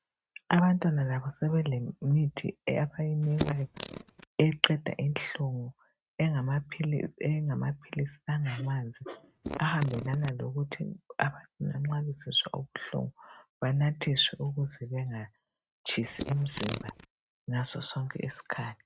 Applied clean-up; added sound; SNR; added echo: neural mask model RNNoise.